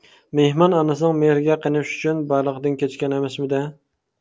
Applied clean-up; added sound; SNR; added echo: none; none; none; none.